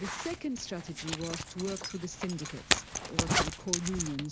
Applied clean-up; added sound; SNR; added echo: none; Zipper (clothing); -3 dB; none.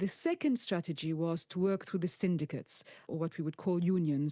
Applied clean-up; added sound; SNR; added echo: none; none; none; none.